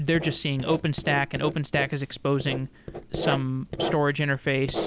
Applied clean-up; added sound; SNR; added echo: none; Writing; 8 dB; none.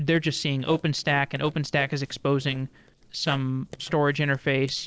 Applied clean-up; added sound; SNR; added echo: neural separator model SepFormer DNS4.